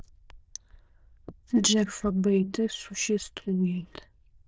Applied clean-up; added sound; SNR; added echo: neural diffusion model UNIVERSE++.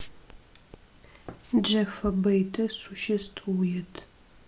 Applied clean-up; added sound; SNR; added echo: none; none; none; none.